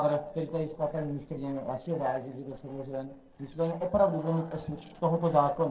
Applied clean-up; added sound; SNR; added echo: neural separator model SepFormer DNS4.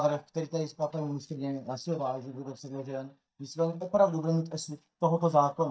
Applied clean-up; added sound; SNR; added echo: neural mask model DeepFilterNet 3.